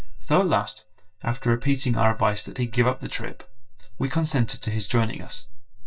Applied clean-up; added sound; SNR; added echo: neural mask model DeepFilterNet 3.